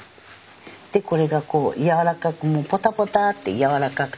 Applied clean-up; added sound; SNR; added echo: none; none; none; none.